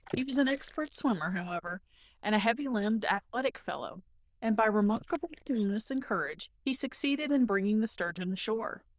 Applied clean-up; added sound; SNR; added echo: neural diffusion model UNIVERSE++.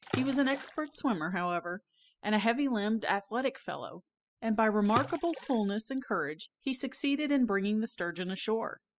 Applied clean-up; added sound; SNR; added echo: classical method spectral subtraction.